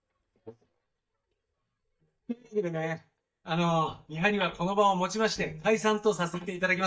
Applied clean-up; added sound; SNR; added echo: neural mask model DeepFilterNet 3.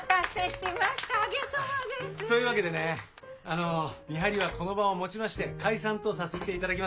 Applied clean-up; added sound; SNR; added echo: none; none; none; none.